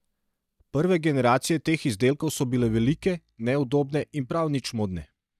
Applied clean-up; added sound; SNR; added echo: neural mask model DeepFilterNet 3.